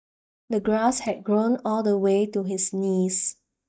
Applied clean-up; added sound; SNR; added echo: neural mask model DeepFilterNet 3.